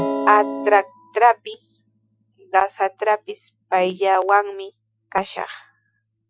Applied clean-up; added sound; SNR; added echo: classical method Wiener filter.